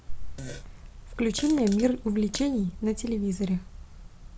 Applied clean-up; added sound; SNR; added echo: none; Fart; 17 dB; none.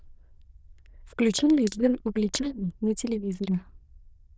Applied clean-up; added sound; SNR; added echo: neural diffusion model UNIVERSE++.